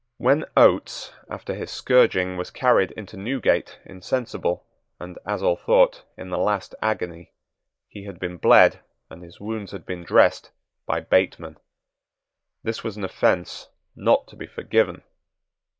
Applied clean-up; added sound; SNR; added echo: neural mask model Resemble Enhance denoiser.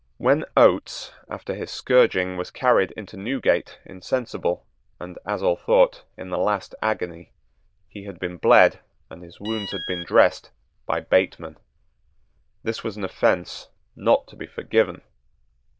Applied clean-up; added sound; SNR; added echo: neural diffusion model UNIVERSE++.